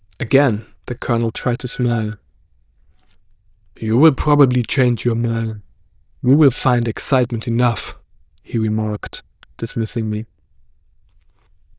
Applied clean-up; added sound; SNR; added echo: neural diffusion model UNIVERSE++.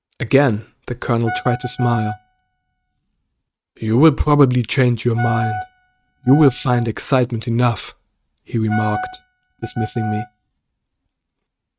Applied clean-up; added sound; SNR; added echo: neural mask model RNNoise.